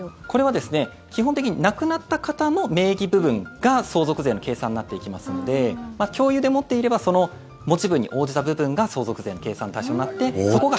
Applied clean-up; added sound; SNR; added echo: none; none; none; none.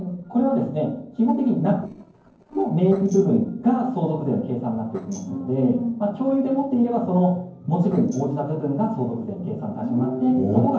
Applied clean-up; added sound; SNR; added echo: neural separator model SepFormer DNS4.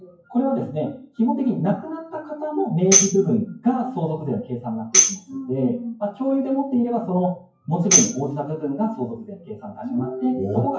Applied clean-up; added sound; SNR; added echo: classical method WPE with log-MMSE.